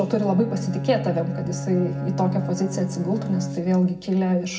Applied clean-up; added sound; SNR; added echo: none; Bowed string instrument; 7 dB; reverberation time 0.4 s.